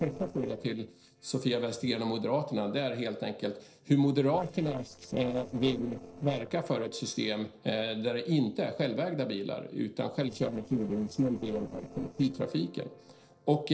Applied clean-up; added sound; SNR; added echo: neural separator model SepFormer DNS4.